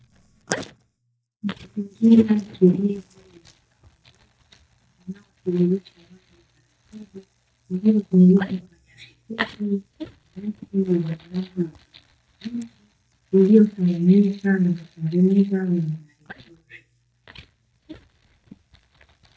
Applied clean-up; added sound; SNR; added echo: neural mask model DeepFilterNet 3.